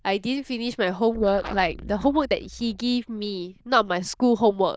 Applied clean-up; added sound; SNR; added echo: neural diffusion model UNIVERSE++.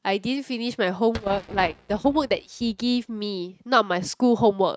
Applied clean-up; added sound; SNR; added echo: neural mask model RNNoise.